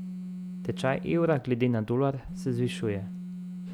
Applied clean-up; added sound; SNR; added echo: none; Telephone; 9 dB; none.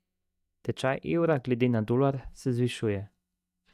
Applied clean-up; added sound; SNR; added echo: neural mask model DeepFilterNet 3.